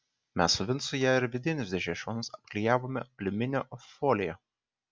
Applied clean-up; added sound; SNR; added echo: none; none; none; none.